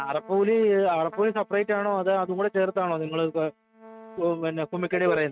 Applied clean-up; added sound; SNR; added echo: neural mask model RNNoise.